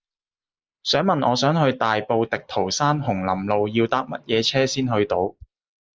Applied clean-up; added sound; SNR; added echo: neural mask model Resemble Enhance denoiser.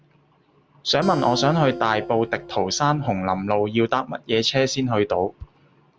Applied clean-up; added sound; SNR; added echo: none; Acoustic guitar; 13 dB; none.